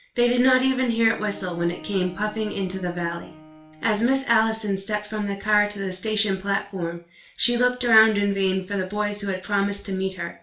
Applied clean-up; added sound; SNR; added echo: none; Bowed string instrument; 19 dB; reverberation time 0.4 s.